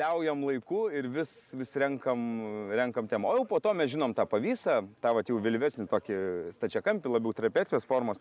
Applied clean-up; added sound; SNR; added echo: none; none; none; none.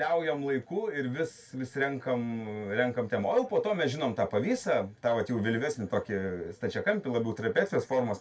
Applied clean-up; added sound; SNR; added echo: none; none; none; reverberation time 0.2 s.